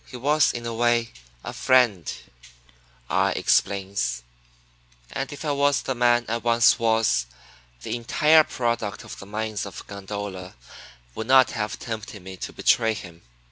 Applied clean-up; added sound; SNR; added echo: none; none; none; none.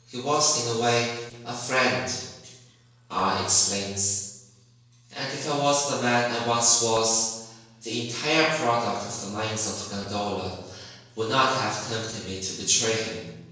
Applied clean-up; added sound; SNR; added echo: neural separator model SepFormer DNS4.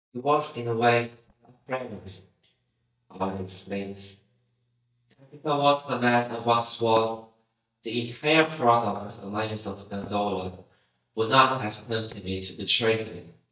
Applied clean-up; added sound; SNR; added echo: neural mask model DeepFilterNet 3.